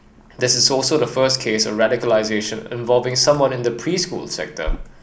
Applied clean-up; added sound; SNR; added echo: none; Liquid; 16 dB; none.